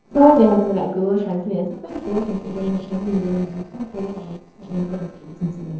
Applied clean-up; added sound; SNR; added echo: neural separator model SepFormer DNS4.